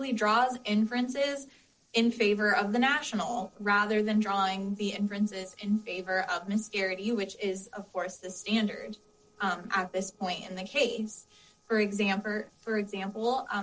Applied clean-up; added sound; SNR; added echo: neural separator model SepFormer DNS4.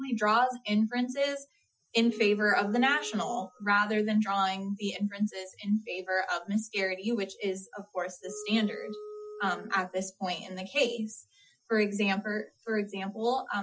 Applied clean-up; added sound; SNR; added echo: classical method Wiener filter.